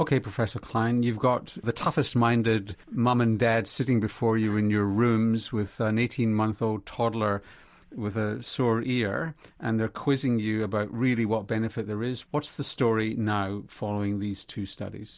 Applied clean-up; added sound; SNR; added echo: none; none; none; none.